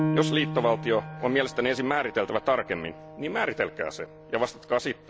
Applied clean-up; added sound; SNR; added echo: none; Piano; 7 dB; none.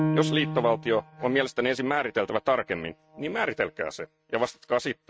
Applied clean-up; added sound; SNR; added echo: neural mask model RNNoise.